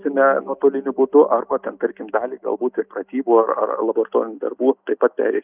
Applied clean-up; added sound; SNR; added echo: neural mask model DeepFilterNet 3.